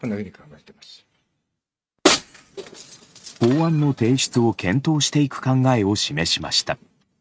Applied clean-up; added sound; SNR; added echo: neural mask model RNNoise.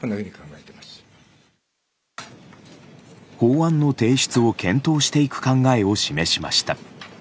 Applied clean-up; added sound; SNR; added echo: none; none; none; none.